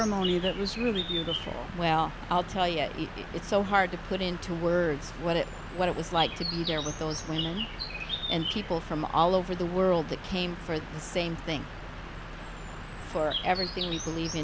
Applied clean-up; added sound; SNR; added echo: none; Bird; 7 dB; none.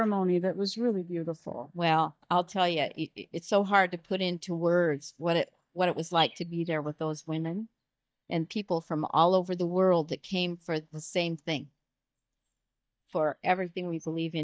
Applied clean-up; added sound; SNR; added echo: neural mask model DeepFilterNet 3.